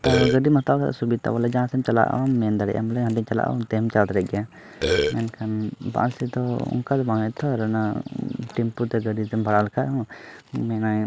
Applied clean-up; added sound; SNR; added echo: none; Burping, eructation; -2 dB; none.